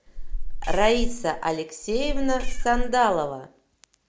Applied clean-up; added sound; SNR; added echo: none; Meow; -1 dB; none.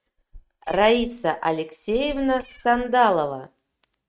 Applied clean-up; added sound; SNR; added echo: neural mask model RNNoise.